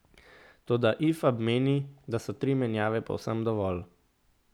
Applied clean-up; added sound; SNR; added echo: none; none; none; none.